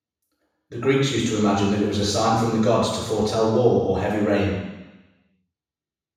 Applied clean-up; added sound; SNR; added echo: none; none; none; reverberation time 1.1 s.